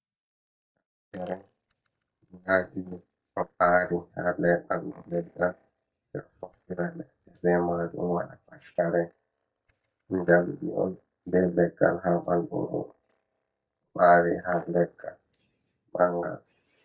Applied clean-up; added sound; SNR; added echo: neural mask model DeepFilterNet 3.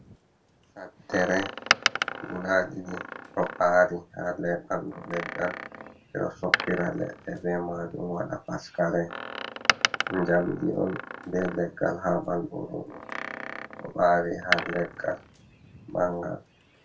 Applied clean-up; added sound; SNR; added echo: none; Door; 5 dB; reverberation time 0.2 s.